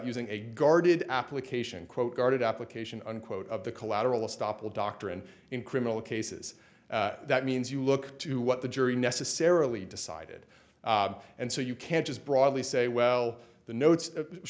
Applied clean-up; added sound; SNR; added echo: none; none; none; none.